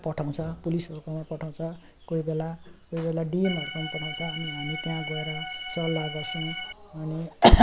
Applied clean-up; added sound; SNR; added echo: none; Organ; 9 dB; none.